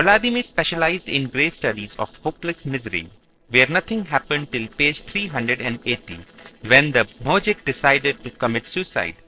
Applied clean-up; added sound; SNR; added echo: neural separator model SepFormer DNS4.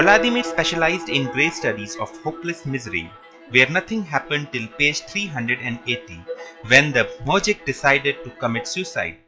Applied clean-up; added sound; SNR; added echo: classical method log-MMSE.